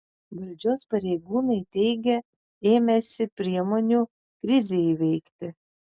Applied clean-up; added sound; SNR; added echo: none; none; none; none.